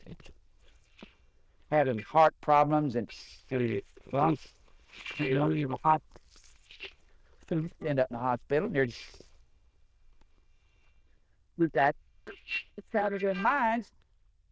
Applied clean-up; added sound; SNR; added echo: neural diffusion model UNIVERSE++.